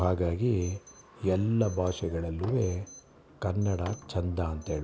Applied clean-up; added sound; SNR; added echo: none; Sliding door + Alarm; 20 dB; none.